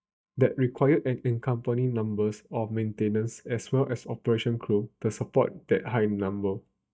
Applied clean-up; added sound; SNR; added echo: neural mask model DeepFilterNet 3.